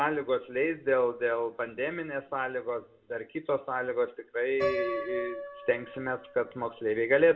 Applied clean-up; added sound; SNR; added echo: none; Piano; 11 dB; reverberation time 0.3 s.